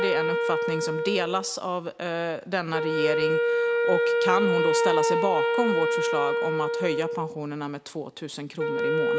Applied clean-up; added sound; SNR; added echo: none; Wind instrument, woodwind instrument; -4 dB; none.